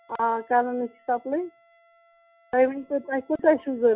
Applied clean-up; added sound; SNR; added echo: classical method log-MMSE.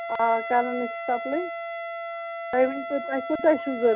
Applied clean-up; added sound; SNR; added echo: none; Wind instrument, woodwind instrument; 7 dB; none.